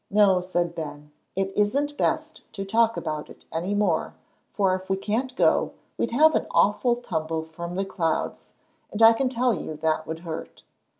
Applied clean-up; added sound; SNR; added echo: none; none; none; none.